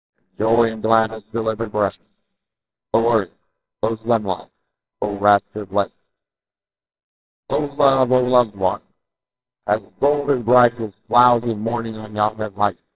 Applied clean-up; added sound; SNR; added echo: neural separator model SepFormer WHAMR!.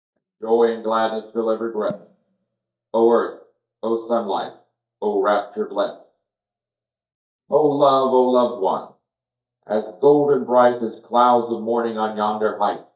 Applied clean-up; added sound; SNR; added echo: neural mask model DeepFilterNet 3.